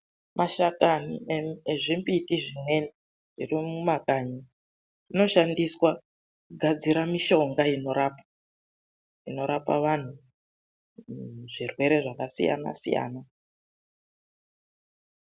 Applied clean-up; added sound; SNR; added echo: none; none; none; none.